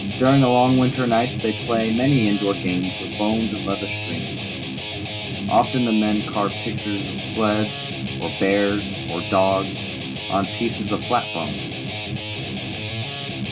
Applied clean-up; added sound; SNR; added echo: none; Guitar; 3 dB; none.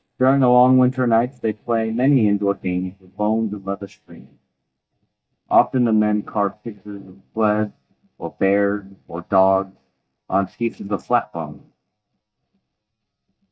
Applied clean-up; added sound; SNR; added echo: neural mask model DeepFilterNet 3.